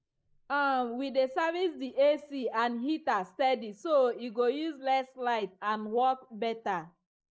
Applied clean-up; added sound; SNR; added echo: neural mask model Resemble Enhance denoiser.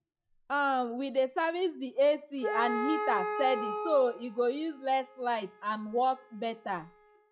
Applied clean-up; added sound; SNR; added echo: classical method log-MMSE.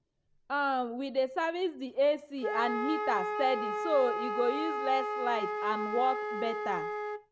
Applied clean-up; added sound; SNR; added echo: none; Wind instrument, woodwind instrument; 4 dB; none.